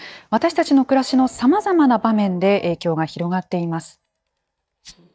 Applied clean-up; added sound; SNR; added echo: neural mask model DeepFilterNet 3.